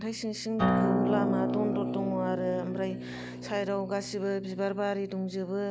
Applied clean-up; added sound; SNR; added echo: none; Acoustic guitar; 1 dB; none.